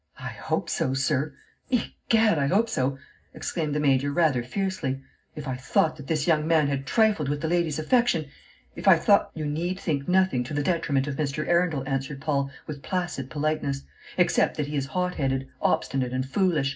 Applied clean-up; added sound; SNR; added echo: none; none; none; reverberation time 0.4 s.